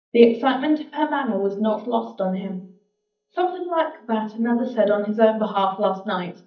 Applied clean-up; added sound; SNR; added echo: neural mask model DeepFilterNet 3.